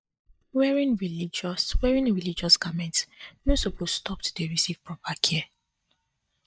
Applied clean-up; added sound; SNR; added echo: neural mask model DeepFilterNet 3.